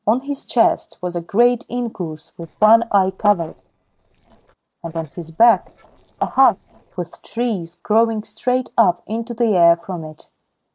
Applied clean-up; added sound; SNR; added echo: neural separator model SepFormer DNS4.